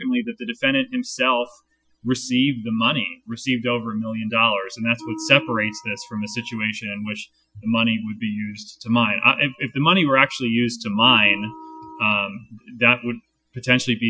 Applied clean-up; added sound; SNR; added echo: classical method Wiener filter.